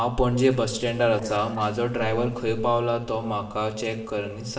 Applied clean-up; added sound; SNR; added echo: neural separator model SepFormer DNS4.